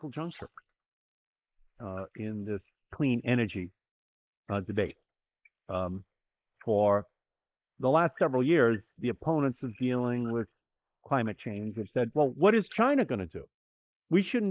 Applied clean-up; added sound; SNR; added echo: neural mask model Resemble Enhance denoiser.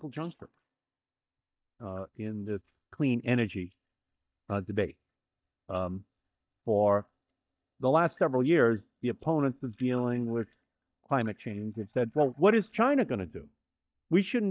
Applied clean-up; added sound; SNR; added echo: neural mask model DeepFilterNet 3.